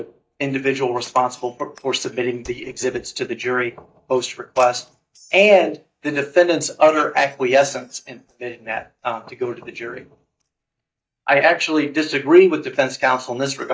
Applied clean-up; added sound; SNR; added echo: neural mask model DeepFilterNet 3.